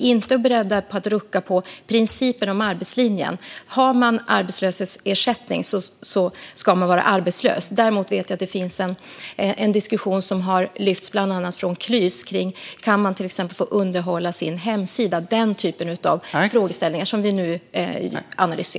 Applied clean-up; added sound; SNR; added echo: none; none; none; none.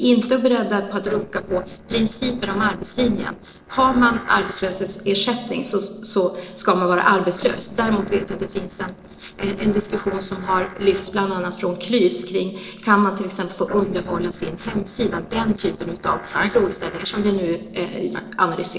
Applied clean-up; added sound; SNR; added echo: neural separator model SepFormer DNS4.